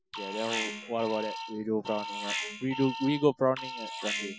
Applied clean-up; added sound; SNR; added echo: classical method Wiener filter.